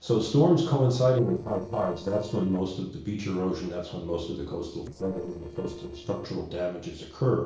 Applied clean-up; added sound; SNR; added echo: neural separator model SepFormer DNS4.